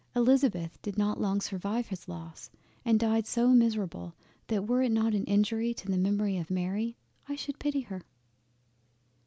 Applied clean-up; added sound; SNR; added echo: none; none; none; none.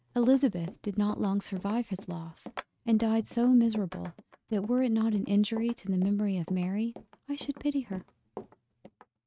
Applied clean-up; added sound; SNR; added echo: neural mask model RNNoise.